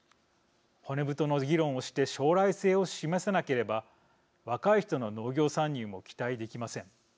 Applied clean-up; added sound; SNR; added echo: none; none; none; none.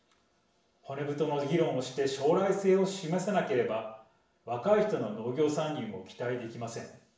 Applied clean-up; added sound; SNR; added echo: none; none; none; reverberation time 0.6 s.